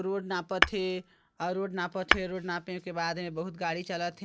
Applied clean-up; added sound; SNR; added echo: none; Tap / Hammer; -1 dB; none.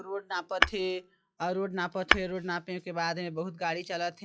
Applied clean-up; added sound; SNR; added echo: classical method log-MMSE.